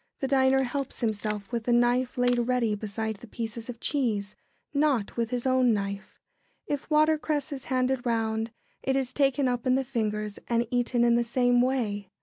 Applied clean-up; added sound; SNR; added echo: none; Camera; 17 dB; none.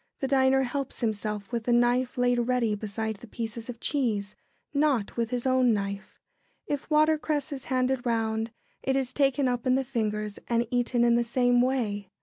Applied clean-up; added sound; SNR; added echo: none; none; none; none.